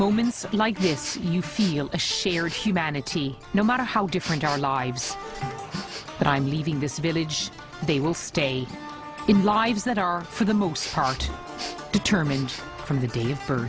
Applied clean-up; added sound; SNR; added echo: none; Respiratory sounds; 16 dB; none.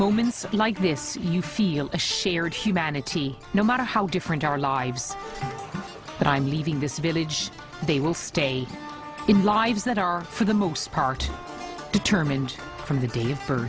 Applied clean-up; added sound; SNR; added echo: none; none; none; none.